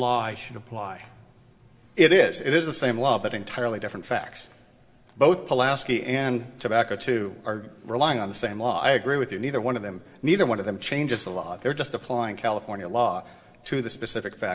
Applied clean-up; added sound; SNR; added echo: none; none; none; reverberation time 2.3 s.